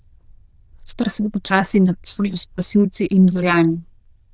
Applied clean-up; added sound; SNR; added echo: neural diffusion model UNIVERSE++.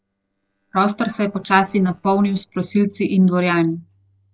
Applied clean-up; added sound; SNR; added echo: neural separator model SepFormer DNS4.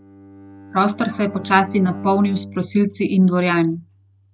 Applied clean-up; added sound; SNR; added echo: none; Bowed string instrument; 16 dB; none.